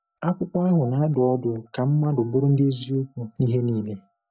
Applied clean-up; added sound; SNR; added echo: neural mask model DeepFilterNet 3.